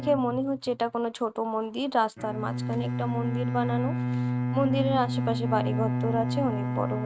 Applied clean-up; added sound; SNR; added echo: neural mask model RNNoise.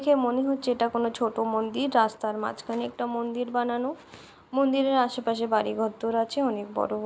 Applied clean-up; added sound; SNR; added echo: none; none; none; none.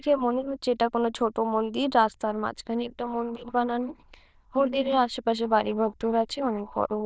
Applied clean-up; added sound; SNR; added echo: neural diffusion model UNIVERSE++.